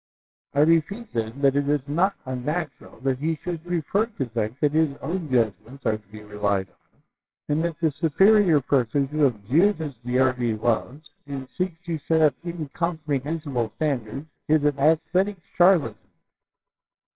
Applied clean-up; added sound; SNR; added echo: neural separator model SepFormer WHAMR!.